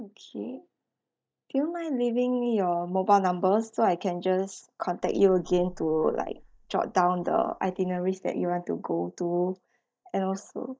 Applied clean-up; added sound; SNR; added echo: neural mask model DeepFilterNet 3.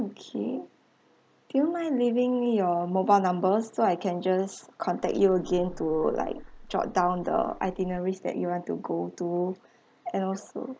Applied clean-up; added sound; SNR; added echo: none; Buzz; 17 dB; none.